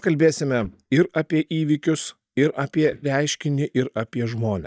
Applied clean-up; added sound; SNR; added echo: neural mask model DeepFilterNet 3.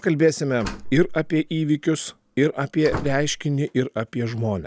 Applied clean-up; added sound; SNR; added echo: none; Slam; 10 dB; none.